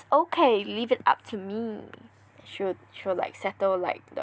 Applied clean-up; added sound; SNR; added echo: none; none; none; none.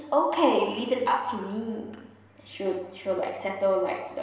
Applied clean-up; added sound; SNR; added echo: none; none; none; reverberation time 1.1 s.